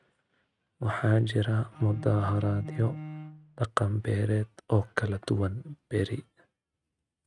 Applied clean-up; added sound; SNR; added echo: neural mask model RNNoise.